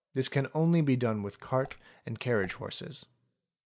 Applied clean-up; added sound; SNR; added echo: neural mask model Resemble Enhance denoiser.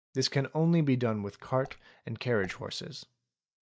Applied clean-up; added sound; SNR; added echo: neural mask model DeepFilterNet 3.